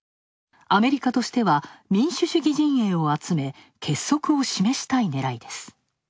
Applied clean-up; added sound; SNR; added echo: none; none; none; none.